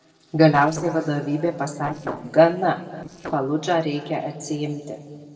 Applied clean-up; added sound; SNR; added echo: neural separator model SepFormer DNS4.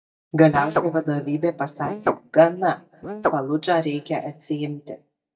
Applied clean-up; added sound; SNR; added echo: neural mask model DeepFilterNet 3.